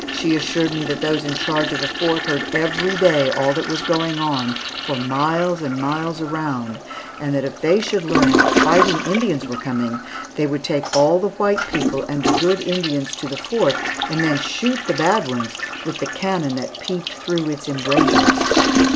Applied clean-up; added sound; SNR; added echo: none; Toilet flush; 2 dB; none.